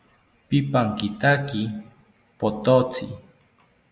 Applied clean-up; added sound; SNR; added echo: none; none; none; none.